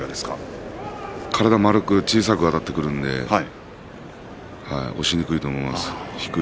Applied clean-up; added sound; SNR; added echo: none; none; none; none.